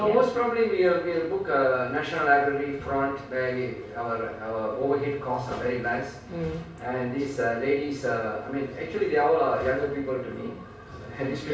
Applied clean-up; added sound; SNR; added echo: none; none; none; reverberation time 0.8 s.